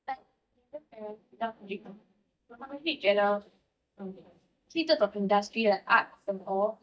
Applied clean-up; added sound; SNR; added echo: neural mask model DeepFilterNet 3.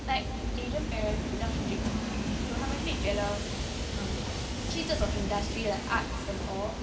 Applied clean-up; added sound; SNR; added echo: none; Train; -3 dB; reverberation time 2.3 s.